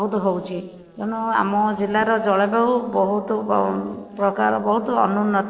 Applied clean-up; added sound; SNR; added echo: neural separator model SepFormer DNS4.